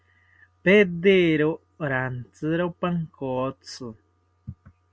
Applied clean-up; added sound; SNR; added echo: none; none; none; none.